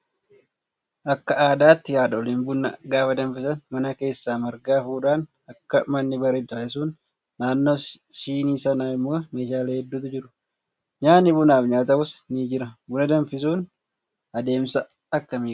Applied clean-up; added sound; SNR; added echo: none; none; none; none.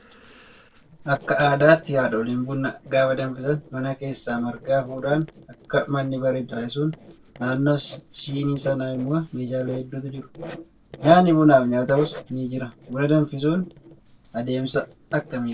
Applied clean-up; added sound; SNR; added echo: neural separator model SepFormer DNS4.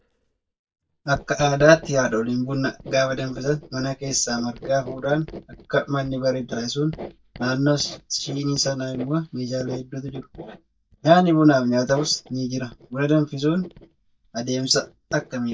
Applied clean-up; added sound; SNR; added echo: neural mask model DeepFilterNet 3.